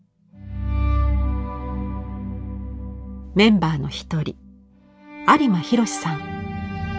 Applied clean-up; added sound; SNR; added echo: none; none; none; none.